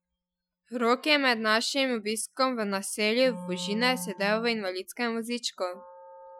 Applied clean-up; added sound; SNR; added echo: classical method Wiener filter.